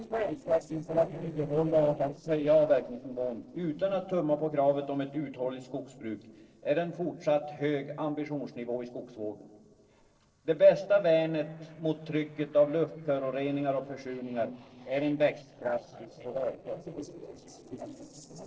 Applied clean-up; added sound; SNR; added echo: neural separator model SepFormer DNS4.